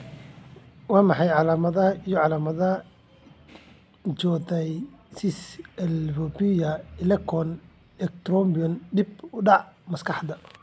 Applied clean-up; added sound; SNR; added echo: none; none; none; none.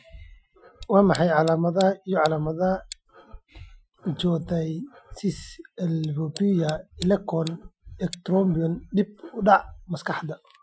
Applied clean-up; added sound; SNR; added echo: classical method Wiener filter.